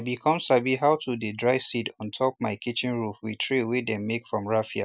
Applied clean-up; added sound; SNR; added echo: none; none; none; none.